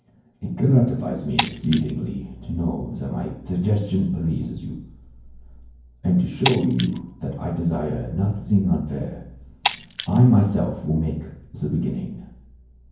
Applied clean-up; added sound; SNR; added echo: none; Shatter; 9 dB; reverberation time 0.9 s.